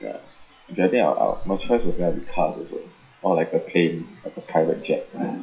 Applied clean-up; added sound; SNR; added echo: classical method WPE with log-MMSE.